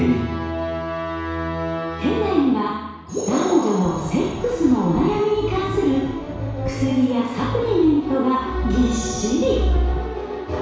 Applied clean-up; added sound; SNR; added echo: none; Wind; 12 dB; reverberation time 1.1 s.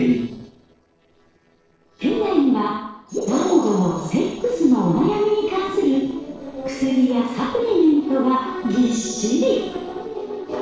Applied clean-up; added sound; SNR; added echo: neural separator model SepFormer DNS4.